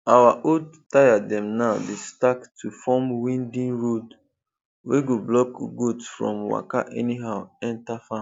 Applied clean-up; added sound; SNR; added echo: none; none; none; none.